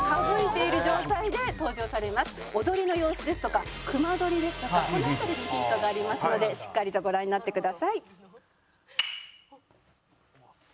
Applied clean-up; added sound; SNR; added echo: none; none; none; none.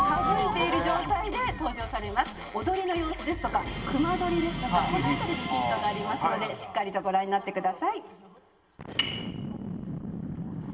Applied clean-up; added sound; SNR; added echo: none; Boom; 11 dB; reverberation time 1.3 s.